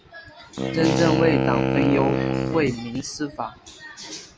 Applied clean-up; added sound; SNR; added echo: none; Wind instrument, woodwind instrument; -1 dB; none.